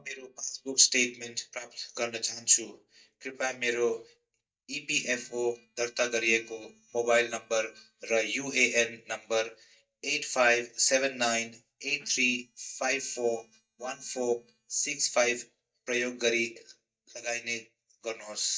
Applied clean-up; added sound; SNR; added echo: neural mask model DeepFilterNet 3.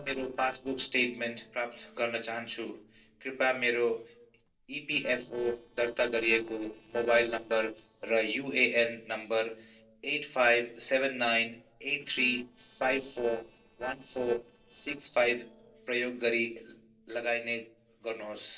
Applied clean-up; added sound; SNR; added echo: neural separator model SepFormer DNS4.